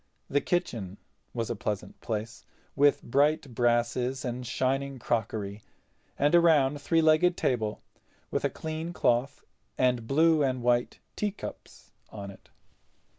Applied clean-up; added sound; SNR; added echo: none; none; none; none.